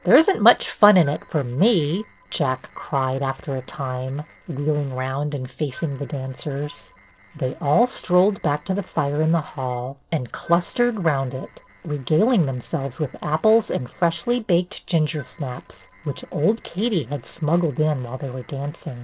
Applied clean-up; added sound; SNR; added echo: neural separator model SepFormer DNS4.